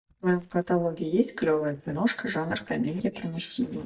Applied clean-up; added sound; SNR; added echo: neural mask model DeepFilterNet 3.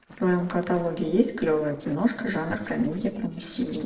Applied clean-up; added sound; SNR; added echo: neural separator model SepFormer DNS4.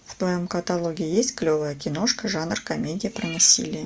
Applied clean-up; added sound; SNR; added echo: none; none; none; none.